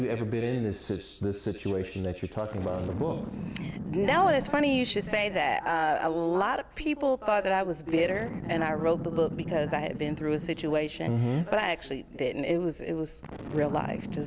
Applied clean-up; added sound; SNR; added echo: none; Boom; 11 dB; none.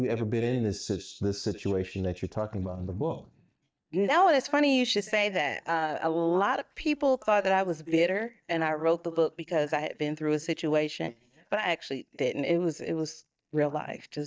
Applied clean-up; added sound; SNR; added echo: neural mask model DeepFilterNet 3.